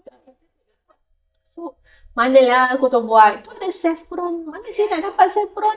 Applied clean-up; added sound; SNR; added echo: neural mask model DeepFilterNet 3.